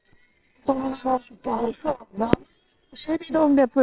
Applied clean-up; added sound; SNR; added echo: neural separator model SepFormer WHAMR!.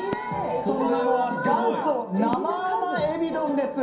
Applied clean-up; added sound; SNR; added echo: none; Fireworks; 17 dB; reverberation time 0.6 s.